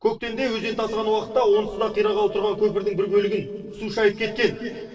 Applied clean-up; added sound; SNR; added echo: neural separator model SepFormer DNS4.